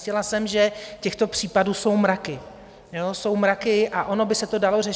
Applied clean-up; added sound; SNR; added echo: none; none; none; none.